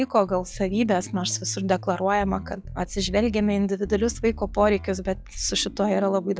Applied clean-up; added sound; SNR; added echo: classical method log-MMSE.